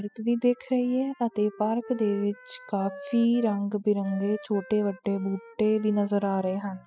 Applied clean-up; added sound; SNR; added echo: classical method spectral subtraction.